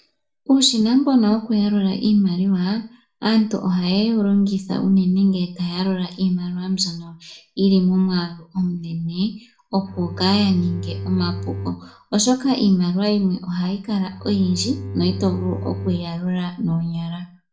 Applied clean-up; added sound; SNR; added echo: none; Bowed string instrument; 10 dB; reverberation time 0.4 s.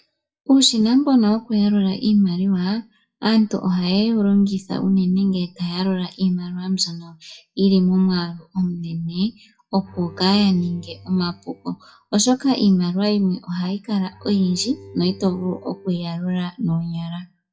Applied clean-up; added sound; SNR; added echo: classical method WPE with log-MMSE.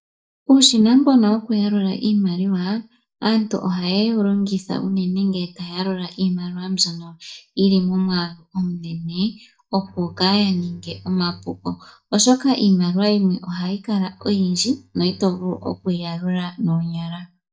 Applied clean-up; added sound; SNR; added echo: neural mask model DeepFilterNet 3.